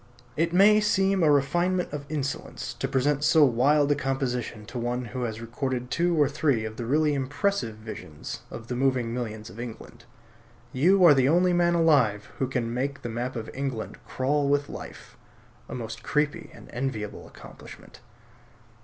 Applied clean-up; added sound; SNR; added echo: none; none; none; none.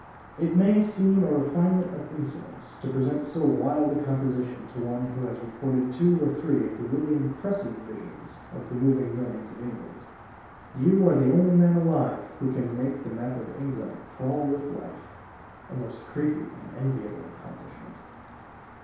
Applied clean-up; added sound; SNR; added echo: none; Rain; 20 dB; reverberation time 0.8 s.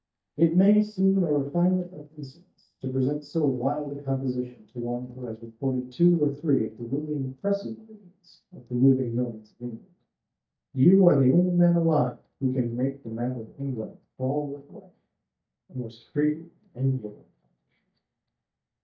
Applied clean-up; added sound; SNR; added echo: neural mask model DeepFilterNet 3.